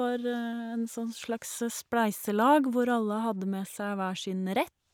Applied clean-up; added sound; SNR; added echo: none; none; none; none.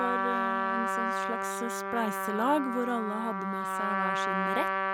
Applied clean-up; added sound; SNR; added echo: none; Trumpet; -2 dB; none.